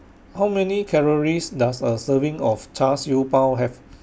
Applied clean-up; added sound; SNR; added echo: none; none; none; none.